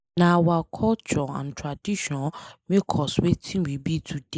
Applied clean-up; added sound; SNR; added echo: neural mask model Resemble Enhance denoiser.